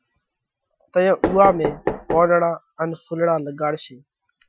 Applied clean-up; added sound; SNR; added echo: classical method Wiener filter.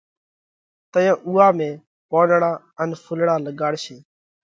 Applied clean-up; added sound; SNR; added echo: none; none; none; none.